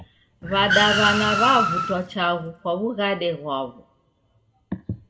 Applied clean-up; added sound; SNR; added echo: none; Car; 0 dB; reverberation time 0.4 s.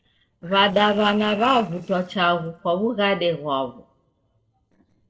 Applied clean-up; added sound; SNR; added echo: neural separator model SepFormer DNS4.